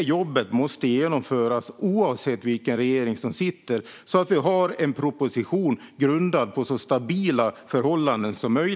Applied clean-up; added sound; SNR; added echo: none; none; none; none.